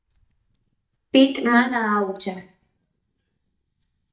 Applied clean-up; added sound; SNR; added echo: neural mask model DeepFilterNet 3.